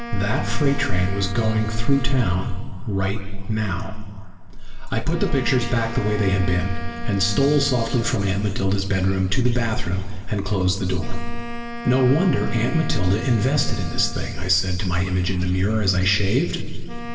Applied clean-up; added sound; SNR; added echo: none; Wind instrument, woodwind instrument; 16 dB; reverberation time 2.0 s.